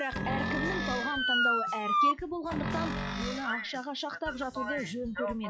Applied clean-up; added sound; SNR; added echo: classical method log-MMSE.